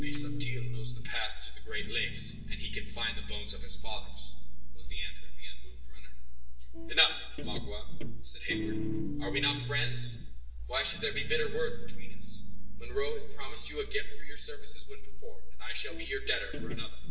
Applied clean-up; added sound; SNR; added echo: none; Guitar; 16 dB; reverberation time 0.8 s.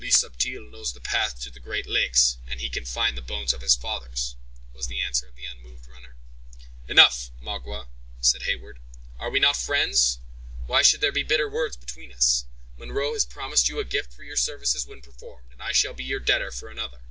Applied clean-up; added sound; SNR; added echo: none; none; none; none.